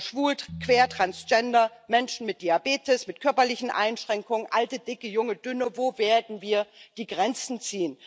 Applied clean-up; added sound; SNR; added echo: none; Piano; 19 dB; none.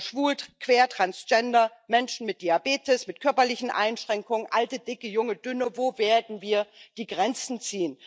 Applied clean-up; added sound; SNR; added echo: neural mask model DeepFilterNet 3.